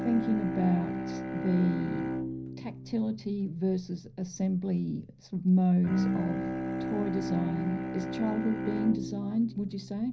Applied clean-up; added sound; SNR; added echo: none; Bowed string instrument; 5 dB; reverberation time 0.5 s.